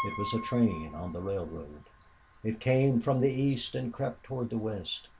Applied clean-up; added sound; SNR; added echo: none; Piano; 14 dB; none.